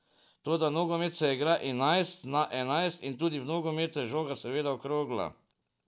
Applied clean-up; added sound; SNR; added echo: none; none; none; none.